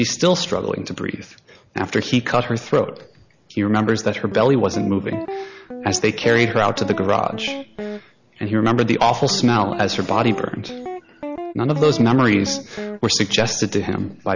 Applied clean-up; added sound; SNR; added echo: none; Guitar; 11 dB; none.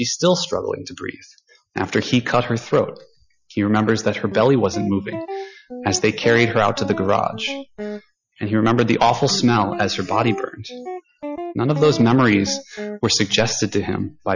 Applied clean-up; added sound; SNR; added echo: classical method Wiener filter.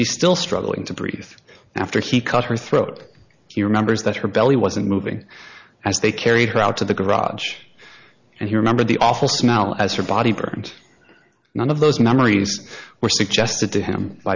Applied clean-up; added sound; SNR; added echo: none; none; none; none.